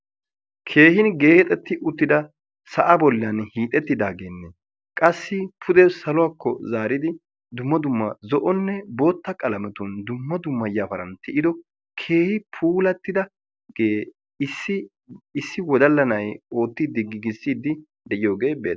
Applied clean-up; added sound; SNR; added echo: none; none; none; none.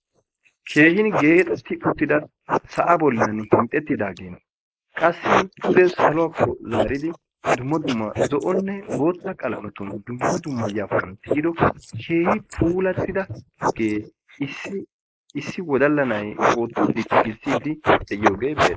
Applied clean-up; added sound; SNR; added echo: neural mask model Resemble Enhance denoiser.